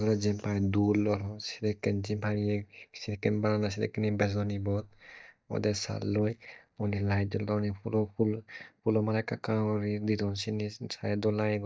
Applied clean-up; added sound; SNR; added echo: neural mask model DeepFilterNet 3.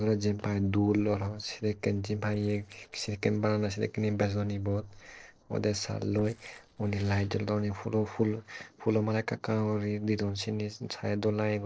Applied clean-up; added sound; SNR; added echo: neural separator model SepFormer DNS4.